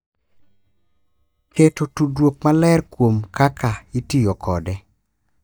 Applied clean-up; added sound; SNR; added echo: neural mask model DeepFilterNet 3.